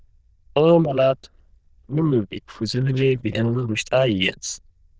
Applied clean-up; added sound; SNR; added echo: neural diffusion model UNIVERSE++.